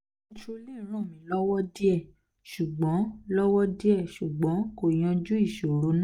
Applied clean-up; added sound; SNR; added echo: none; none; none; none.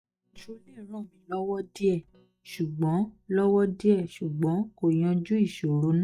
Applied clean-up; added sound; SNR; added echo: neural mask model DeepFilterNet 3.